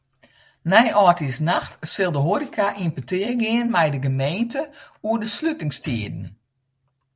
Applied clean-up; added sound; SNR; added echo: none; none; none; none.